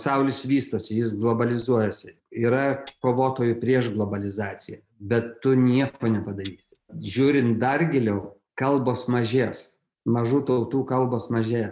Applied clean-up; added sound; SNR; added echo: neural mask model RNNoise.